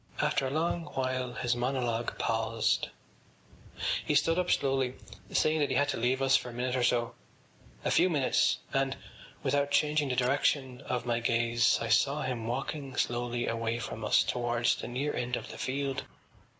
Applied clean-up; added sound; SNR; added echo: none; Squeak; 20 dB; none.